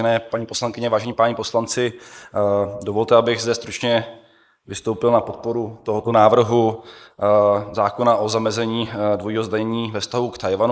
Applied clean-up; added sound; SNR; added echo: neural mask model Resemble Enhance denoiser.